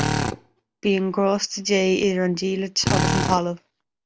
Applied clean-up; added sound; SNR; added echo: none; Drill; 4 dB; none.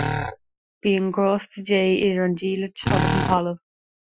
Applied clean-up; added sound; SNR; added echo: classical method Wiener filter.